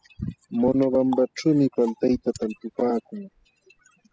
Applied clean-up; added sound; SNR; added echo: classical method spectral subtraction.